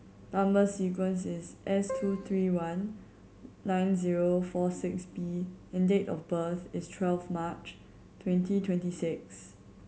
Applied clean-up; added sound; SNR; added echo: none; Keyboard (musical); 8 dB; none.